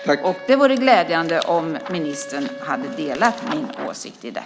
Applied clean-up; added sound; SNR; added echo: none; Wind instrument, woodwind instrument; 15 dB; none.